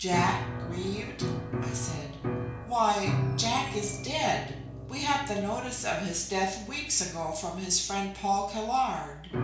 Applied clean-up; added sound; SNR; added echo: none; Piano; 5 dB; reverberation time 0.6 s.